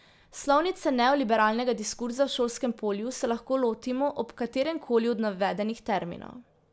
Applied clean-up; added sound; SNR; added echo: none; none; none; none.